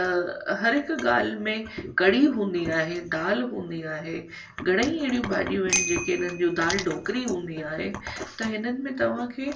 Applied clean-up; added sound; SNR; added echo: none; Bicycle bell; 8 dB; reverberation time 0.2 s.